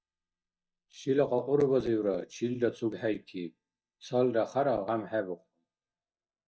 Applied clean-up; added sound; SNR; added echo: neural mask model DeepFilterNet 3.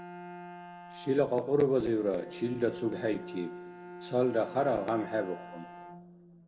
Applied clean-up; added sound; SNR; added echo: none; Bowed string instrument; 14 dB; reverberation time 1.4 s.